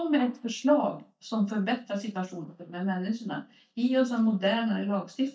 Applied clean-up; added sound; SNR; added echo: neural mask model DeepFilterNet 3.